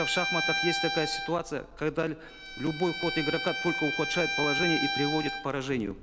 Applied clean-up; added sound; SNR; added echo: none; Bowed string instrument; 2 dB; none.